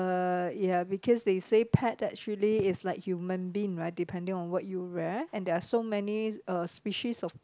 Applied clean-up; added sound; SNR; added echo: none; none; none; none.